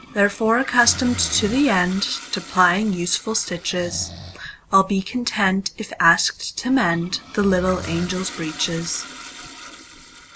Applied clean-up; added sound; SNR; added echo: none; Toilet flush + Breathing; 15 dB; none.